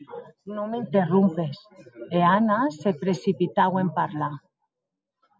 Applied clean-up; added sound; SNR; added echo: none; none; none; none.